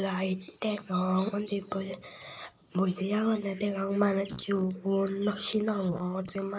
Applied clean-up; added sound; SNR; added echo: neural mask model Resemble Enhance denoiser.